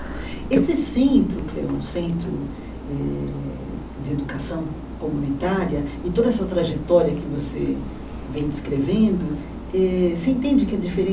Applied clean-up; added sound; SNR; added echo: none; none; none; none.